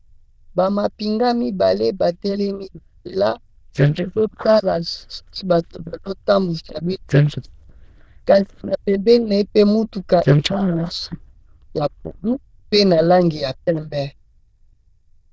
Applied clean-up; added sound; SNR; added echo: neural diffusion model UNIVERSE++.